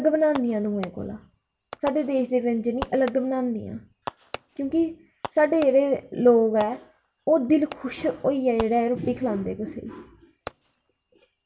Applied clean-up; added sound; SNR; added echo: none; Fireworks; 18 dB; none.